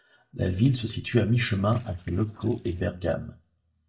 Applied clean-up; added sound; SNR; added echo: neural mask model DeepFilterNet 3.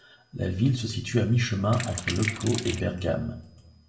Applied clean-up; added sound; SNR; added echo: none; Sink (filling or washing); 7 dB; reverberation time 0.5 s.